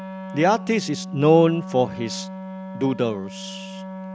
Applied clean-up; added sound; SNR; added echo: none; Wind instrument, woodwind instrument; 12 dB; none.